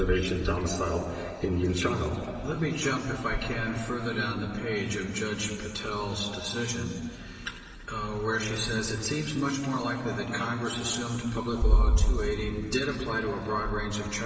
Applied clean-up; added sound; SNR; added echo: none; none; none; reverberation time 2.8 s.